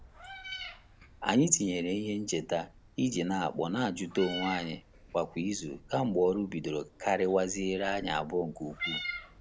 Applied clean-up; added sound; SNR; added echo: none; Meow; 14 dB; none.